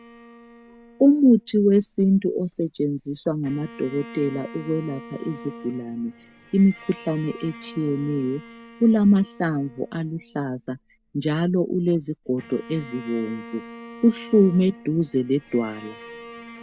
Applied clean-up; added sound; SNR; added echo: none; Bowed string instrument; 20 dB; none.